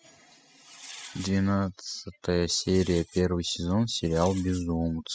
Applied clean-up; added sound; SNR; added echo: classical method spectral subtraction.